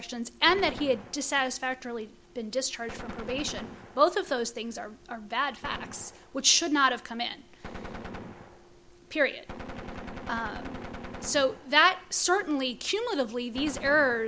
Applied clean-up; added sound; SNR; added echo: none; Gunshot, gunfire; 15 dB; none.